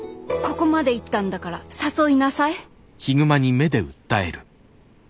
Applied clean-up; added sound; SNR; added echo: none; none; none; none.